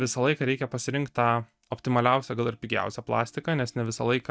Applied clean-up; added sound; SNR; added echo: neural mask model DeepFilterNet 3.